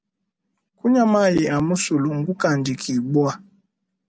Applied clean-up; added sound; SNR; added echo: none; none; none; none.